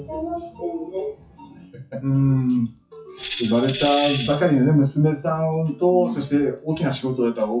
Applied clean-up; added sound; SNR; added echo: classical method WPE with log-MMSE.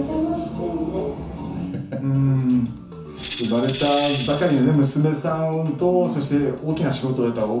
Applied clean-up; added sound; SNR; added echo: none; Tambourine; 12 dB; reverberation time 0.9 s.